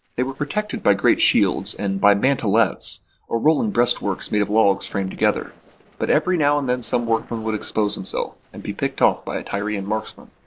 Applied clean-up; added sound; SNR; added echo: neural separator model SepFormer DNS4.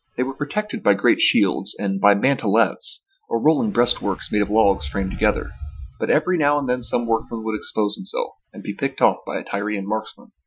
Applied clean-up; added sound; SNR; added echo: classical method Wiener filter.